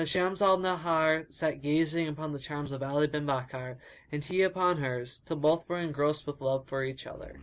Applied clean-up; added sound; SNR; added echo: none; none; none; none.